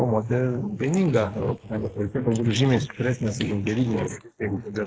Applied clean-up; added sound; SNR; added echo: neural mask model Resemble Enhance denoiser.